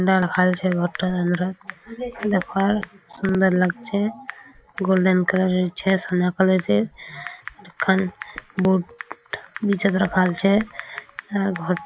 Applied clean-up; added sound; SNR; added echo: none; Typing; 18 dB; none.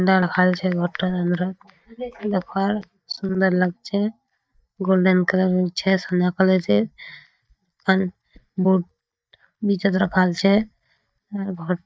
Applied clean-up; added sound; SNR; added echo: neural mask model DeepFilterNet 3.